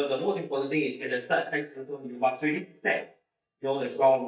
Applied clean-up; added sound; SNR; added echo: neural mask model DeepFilterNet 3.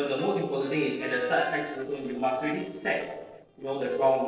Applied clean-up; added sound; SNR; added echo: neural separator model SepFormer DNS4.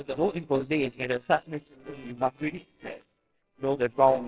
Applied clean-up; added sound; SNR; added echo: neural separator model SepFormer WHAMR!.